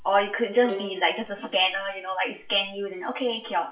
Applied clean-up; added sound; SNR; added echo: classical method WPE with log-MMSE.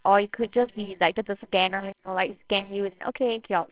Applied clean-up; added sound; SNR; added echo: neural separator model SepFormer WHAMR!.